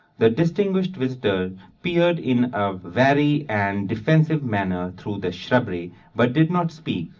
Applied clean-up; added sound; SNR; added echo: none; none; none; reverberation time 0.4 s.